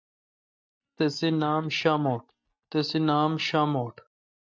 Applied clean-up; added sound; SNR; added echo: neural mask model DeepFilterNet 3.